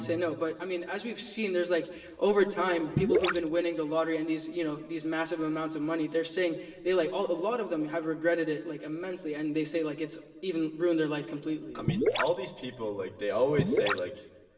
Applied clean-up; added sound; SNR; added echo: none; Gurgling / Liquid; 0 dB; reverberation time 1.3 s.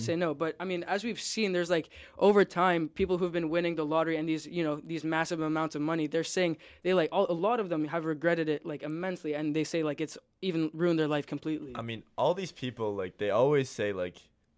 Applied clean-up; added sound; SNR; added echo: none; none; none; none.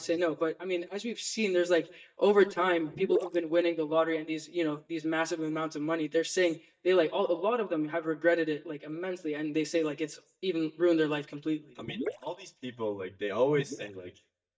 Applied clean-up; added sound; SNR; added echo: neural mask model DeepFilterNet 3.